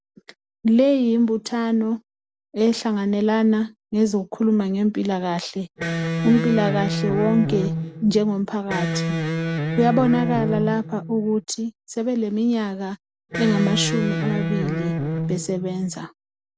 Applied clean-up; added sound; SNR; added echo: none; Electric guitar; 3 dB; none.